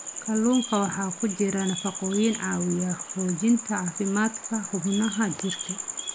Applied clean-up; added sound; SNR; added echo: none; Bird vocalization, bird call, bird song; 17 dB; none.